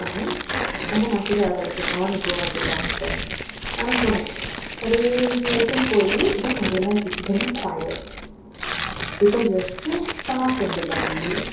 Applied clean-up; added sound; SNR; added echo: none; Tearing; 3 dB; reverberation time 2.8 s.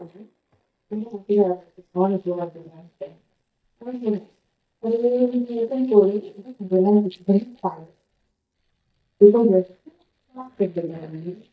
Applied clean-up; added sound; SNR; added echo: neural mask model DeepFilterNet 3.